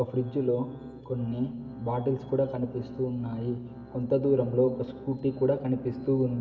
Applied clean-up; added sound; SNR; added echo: none; Organ; 20 dB; reverberation time 2.8 s.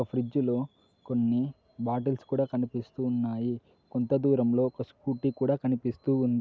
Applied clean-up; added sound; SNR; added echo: none; none; none; none.